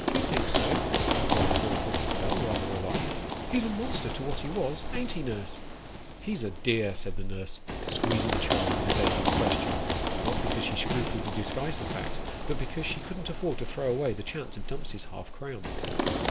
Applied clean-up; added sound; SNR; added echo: none; Run; -1 dB; none.